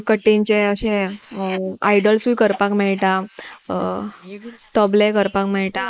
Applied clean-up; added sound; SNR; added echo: neural mask model Resemble Enhance denoiser.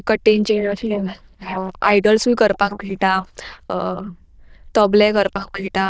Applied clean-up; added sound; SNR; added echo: neural diffusion model UNIVERSE++.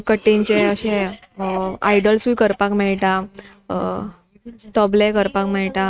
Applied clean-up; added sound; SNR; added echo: neural mask model RNNoise.